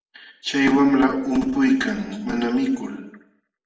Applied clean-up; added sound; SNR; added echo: none; none; none; reverberation time 0.7 s.